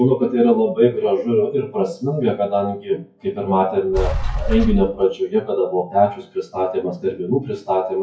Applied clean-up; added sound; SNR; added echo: classical method WPE with log-MMSE.